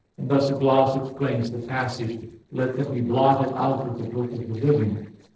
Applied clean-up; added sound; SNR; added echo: neural separator model SepFormer DNS4.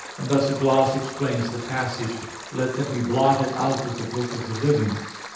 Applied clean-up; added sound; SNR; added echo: none; Stream; 12 dB; reverberation time 0.9 s.